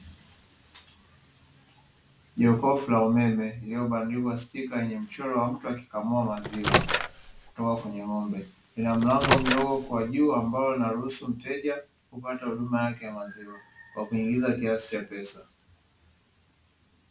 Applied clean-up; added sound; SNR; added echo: none; Microwave oven; 0 dB; none.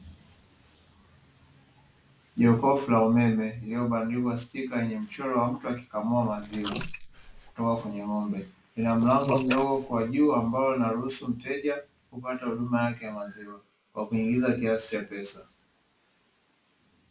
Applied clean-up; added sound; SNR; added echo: neural mask model Resemble Enhance denoiser.